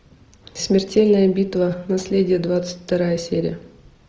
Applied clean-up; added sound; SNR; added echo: none; none; none; none.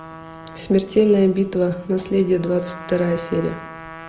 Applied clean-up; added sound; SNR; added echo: none; Trumpet; 17 dB; none.